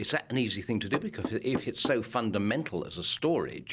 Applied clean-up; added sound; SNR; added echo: none; Knock / Wood; 10 dB; none.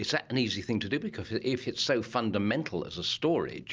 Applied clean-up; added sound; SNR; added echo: none; none; none; none.